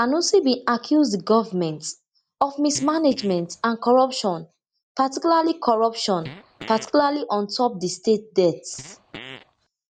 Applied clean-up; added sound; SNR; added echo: neural mask model DeepFilterNet 3.